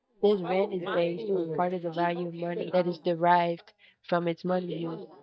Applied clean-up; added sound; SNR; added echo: neural mask model DeepFilterNet 3.